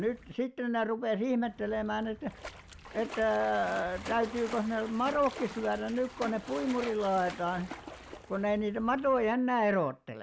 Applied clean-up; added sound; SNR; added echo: none; Splash, splatter; 15 dB; none.